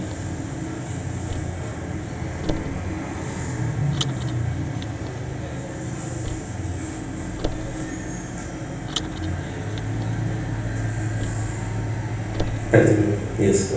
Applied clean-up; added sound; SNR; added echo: none; Car; 12 dB; reverberation time 0.9 s.